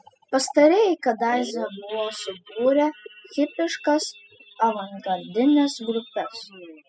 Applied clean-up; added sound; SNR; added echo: classical method spectral subtraction.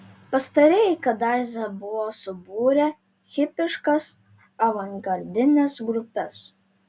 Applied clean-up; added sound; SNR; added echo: none; none; none; none.